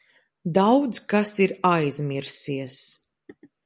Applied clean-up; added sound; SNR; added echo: none; none; none; none.